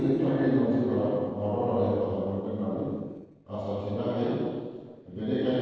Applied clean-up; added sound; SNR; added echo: neural separator model SepFormer DNS4.